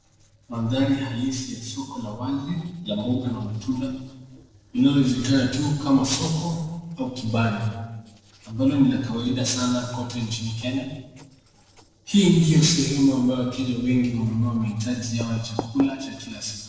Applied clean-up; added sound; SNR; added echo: neural separator model SepFormer DNS4.